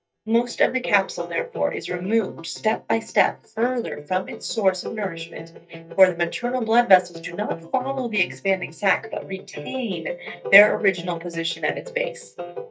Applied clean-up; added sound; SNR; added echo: neural mask model DeepFilterNet 3.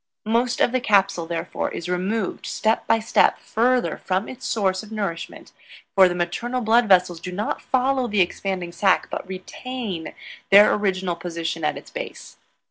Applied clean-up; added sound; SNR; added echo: none; none; none; none.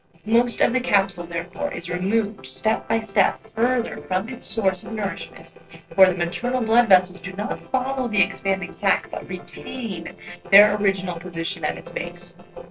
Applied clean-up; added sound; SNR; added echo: neural separator model SepFormer DNS4.